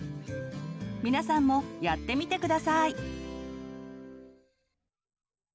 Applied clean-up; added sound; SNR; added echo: none; Keyboard (musical); 18 dB; none.